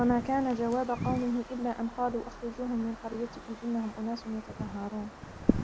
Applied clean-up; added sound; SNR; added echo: none; Wind; 5 dB; none.